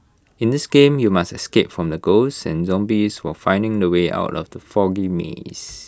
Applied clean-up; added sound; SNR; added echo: none; none; none; none.